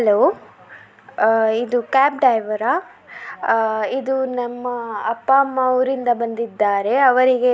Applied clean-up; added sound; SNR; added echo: none; none; none; none.